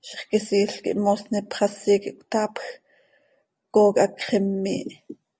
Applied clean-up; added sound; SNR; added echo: none; none; none; none.